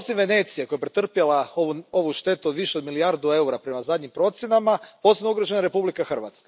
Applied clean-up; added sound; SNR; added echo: none; none; none; none.